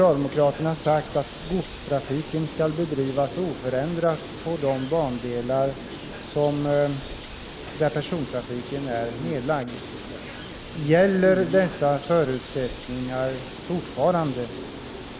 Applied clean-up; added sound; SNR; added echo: none; Bird; 12 dB; none.